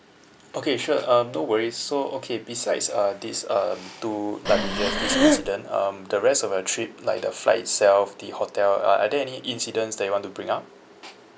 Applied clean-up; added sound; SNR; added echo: none; Breathing; -3 dB; none.